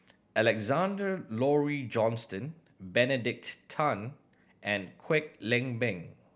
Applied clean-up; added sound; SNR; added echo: none; none; none; none.